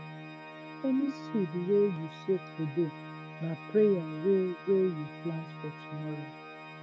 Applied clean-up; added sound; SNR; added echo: none; Organ; 12 dB; none.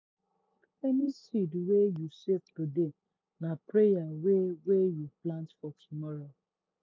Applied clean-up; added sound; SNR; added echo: none; none; none; none.